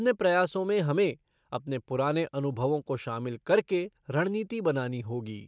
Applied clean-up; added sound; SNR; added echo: none; none; none; none.